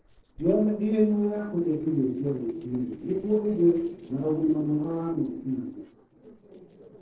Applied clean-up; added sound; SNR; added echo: neural separator model SepFormer DNS4.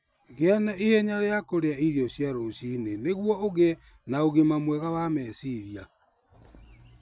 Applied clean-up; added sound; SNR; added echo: none; none; none; none.